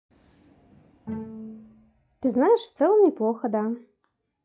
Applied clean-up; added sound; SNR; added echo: classical method log-MMSE.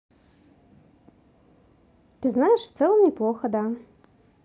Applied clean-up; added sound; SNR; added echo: none; none; none; none.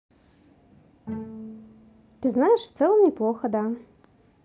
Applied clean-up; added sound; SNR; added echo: none; Bowed string instrument; 16 dB; none.